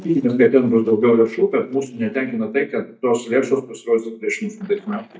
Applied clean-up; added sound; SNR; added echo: neural mask model DeepFilterNet 3.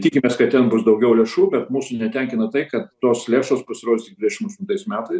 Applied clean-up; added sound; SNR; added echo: none; none; none; none.